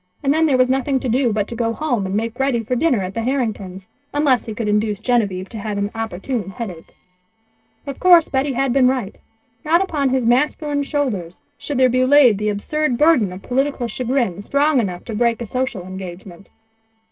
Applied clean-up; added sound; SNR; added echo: neural separator model SepFormer DNS4.